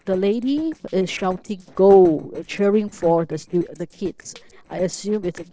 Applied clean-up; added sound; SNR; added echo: neural separator model SepFormer DNS4.